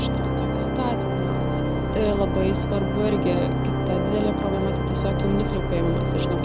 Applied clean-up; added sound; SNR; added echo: none; Organ; -4 dB; none.